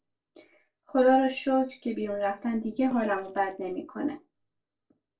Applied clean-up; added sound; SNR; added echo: neural separator model SepFormer DNS4.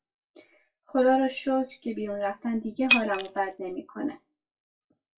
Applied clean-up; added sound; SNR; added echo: classical method WPE with log-MMSE.